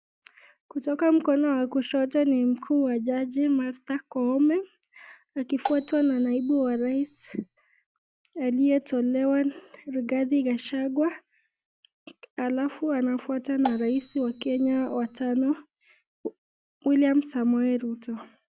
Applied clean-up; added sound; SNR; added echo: none; Marimba, xylophone; 14 dB; none.